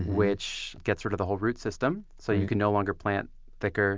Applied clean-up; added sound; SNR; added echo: none; none; none; none.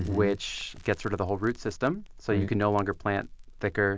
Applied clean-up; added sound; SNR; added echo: none; Crackle; 19 dB; none.